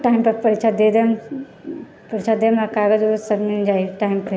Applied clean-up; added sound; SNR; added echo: none; none; none; none.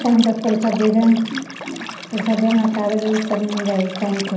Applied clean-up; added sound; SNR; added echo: none; Liquid; 13 dB; reverberation time 0.6 s.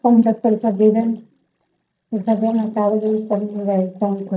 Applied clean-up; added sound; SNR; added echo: neural mask model DeepFilterNet 3.